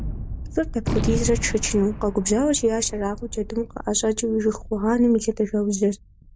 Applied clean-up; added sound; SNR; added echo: none; Gunshot, gunfire; 8 dB; none.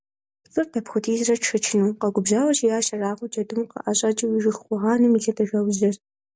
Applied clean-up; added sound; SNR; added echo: none; none; none; none.